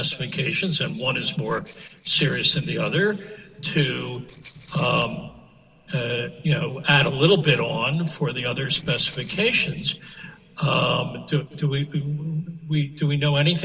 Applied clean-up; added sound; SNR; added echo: neural separator model SepFormer DNS4.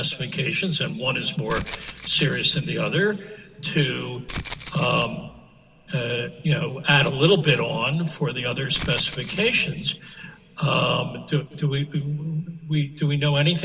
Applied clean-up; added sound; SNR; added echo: none; Rattle (instrument); 6 dB; reverberation time 2.4 s.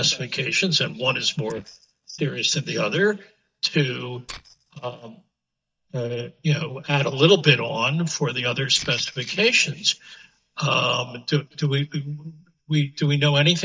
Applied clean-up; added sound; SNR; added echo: neural mask model DeepFilterNet 3.